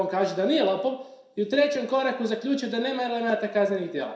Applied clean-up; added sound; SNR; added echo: none; none; none; reverberation time 0.7 s.